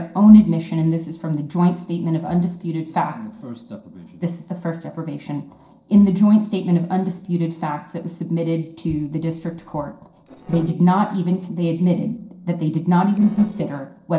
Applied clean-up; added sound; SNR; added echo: neural separator model SepFormer DNS4.